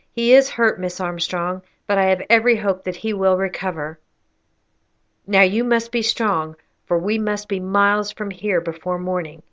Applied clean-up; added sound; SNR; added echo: none; none; none; none.